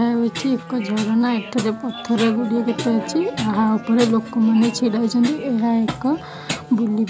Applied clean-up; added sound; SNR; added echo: none; Wind instrument, woodwind instrument; 18 dB; none.